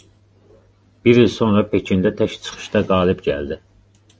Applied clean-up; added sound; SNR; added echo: none; none; none; none.